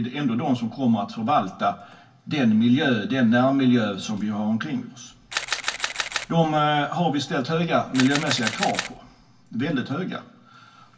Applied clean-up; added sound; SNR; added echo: none; Camera; 7 dB; reverberation time 0.2 s.